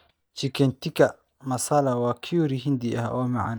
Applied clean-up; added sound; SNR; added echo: neural mask model DeepFilterNet 3.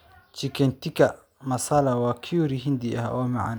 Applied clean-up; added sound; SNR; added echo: none; none; none; none.